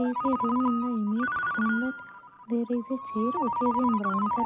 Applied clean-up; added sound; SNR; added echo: none; Ringtone; 2 dB; none.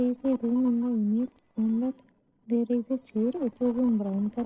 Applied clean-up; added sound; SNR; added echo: neural separator model SepFormer DNS4.